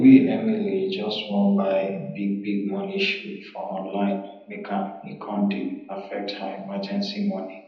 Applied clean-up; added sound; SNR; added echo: none; none; none; reverberation time 0.8 s.